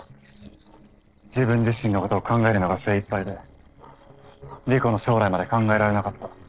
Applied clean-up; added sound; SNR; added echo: neural separator model SepFormer DNS4.